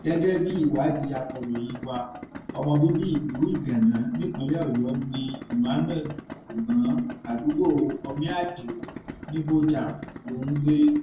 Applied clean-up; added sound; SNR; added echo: none; Idling; 14 dB; reverberation time 0.1 s.